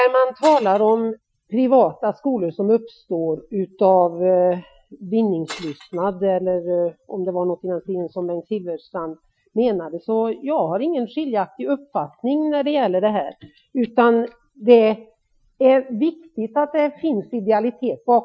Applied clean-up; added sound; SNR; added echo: classical method Wiener filter.